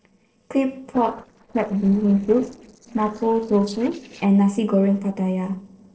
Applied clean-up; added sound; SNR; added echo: neural separator model SepFormer DNS4.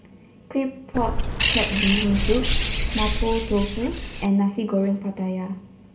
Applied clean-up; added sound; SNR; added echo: none; Bird; -4 dB; reverberation time 0.7 s.